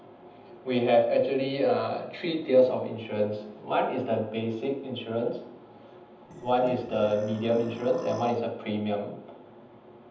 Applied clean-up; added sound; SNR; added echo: none; Burping, eructation; 16 dB; reverberation time 0.8 s.